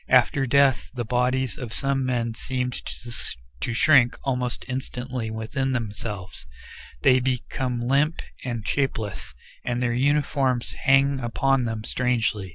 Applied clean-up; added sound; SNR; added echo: none; none; none; none.